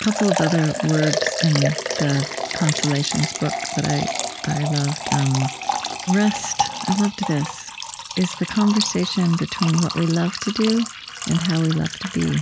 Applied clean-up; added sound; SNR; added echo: none; Liquid; 5 dB; none.